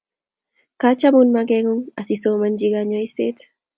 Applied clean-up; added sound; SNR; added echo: none; none; none; none.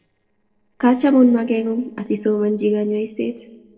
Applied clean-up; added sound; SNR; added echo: neural separator model SepFormer DNS4.